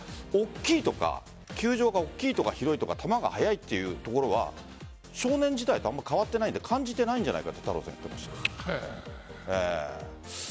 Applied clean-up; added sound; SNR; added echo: none; none; none; none.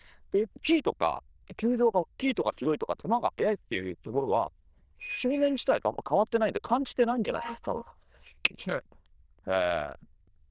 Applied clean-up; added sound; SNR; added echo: neural diffusion model UNIVERSE++.